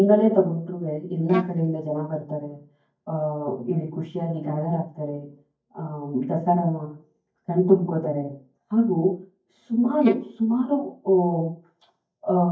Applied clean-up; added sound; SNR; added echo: neural mask model DeepFilterNet 3.